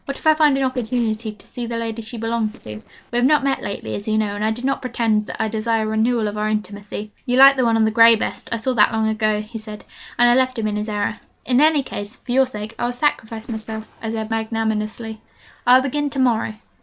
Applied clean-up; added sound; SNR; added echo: neural separator model SepFormer DNS4.